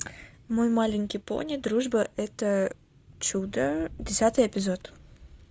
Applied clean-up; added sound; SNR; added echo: none; Thunder; 20 dB; none.